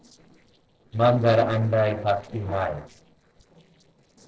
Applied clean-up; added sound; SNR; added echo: neural separator model SepFormer DNS4.